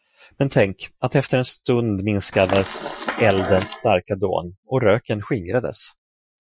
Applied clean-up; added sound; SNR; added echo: classical method Wiener filter.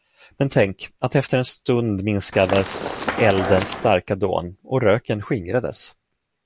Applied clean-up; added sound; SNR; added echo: none; Run; 5 dB; none.